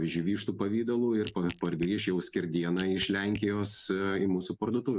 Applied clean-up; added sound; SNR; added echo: none; Crack / Crushing; 15 dB; none.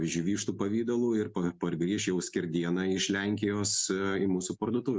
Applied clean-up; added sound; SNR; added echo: none; none; none; none.